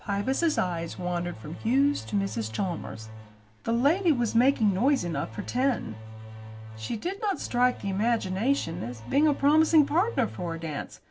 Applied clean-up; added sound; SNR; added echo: none; Engine / Domestic sounds, home sounds; 14 dB; none.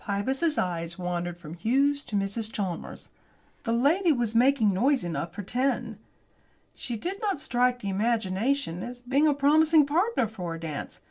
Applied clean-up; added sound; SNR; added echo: none; none; none; none.